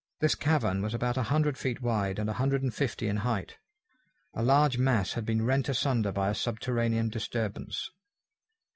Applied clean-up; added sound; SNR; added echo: none; none; none; none.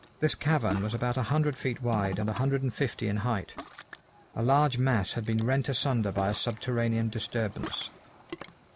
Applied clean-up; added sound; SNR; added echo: none; Ocean; 16 dB; none.